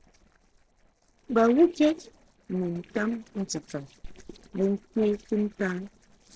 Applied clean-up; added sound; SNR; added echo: neural separator model SepFormer DNS4.